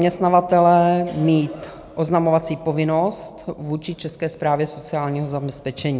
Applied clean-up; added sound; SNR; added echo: none; none; none; none.